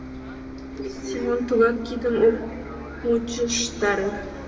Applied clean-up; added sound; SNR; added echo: none; Bus; 12 dB; reverberation time 1.7 s.